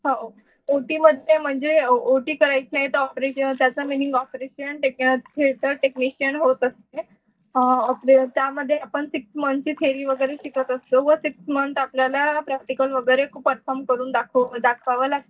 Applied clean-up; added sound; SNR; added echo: neural mask model DeepFilterNet 3.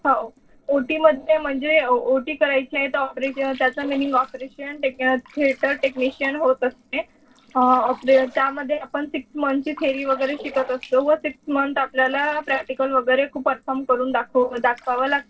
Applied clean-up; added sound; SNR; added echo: neural separator model SepFormer DNS4.